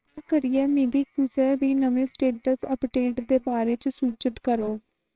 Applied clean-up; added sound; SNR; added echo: neural separator model SepFormer WHAMR!.